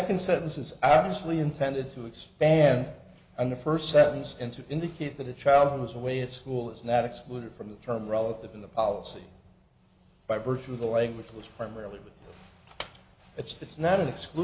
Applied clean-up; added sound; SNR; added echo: none; none; none; none.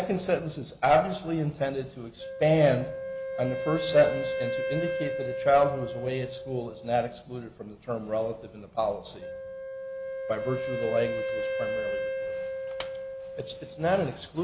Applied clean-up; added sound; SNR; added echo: none; Wind instrument, woodwind instrument; 6 dB; none.